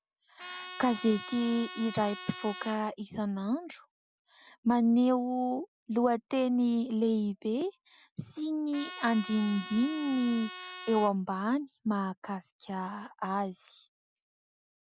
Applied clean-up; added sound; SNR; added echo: none; Trumpet; 12 dB; none.